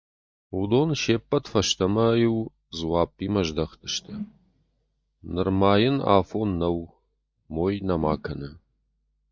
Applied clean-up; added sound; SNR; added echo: neural mask model DeepFilterNet 3.